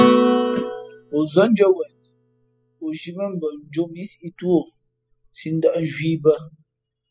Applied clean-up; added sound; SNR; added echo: classical method spectral subtraction.